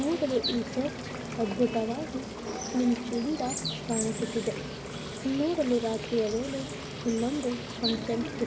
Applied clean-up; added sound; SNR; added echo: none; Water / Bird; 9 dB; none.